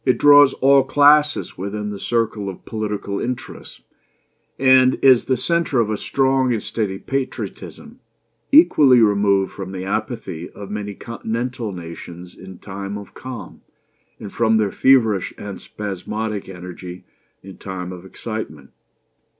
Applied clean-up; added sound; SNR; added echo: none; none; none; none.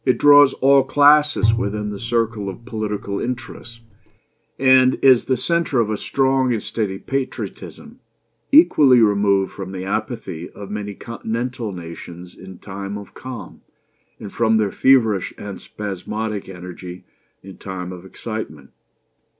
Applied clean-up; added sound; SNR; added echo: none; Bowed string instrument; 6 dB; none.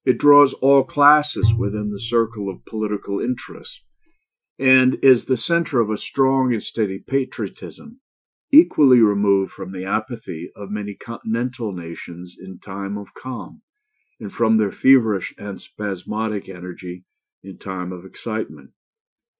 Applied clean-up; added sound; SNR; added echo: classical method Wiener filter.